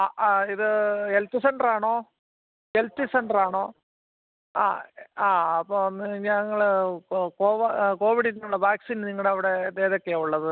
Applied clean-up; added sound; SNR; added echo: none; none; none; none.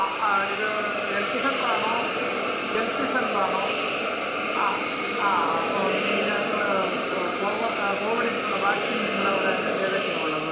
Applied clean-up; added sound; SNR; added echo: none; Hiss; -2 dB; reverberation time 1.0 s.